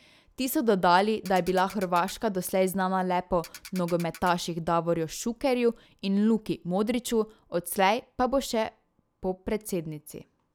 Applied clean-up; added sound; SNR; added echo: none; Ratchet, pawl; 20 dB; none.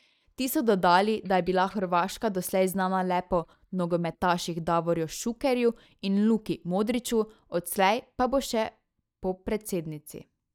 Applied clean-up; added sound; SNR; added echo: neural mask model DeepFilterNet 3.